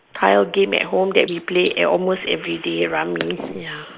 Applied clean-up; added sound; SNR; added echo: neural mask model Resemble Enhance denoiser.